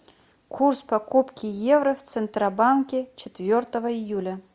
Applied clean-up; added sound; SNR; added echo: none; none; none; none.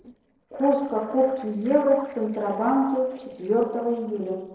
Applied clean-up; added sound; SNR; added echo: neural separator model SepFormer DNS4.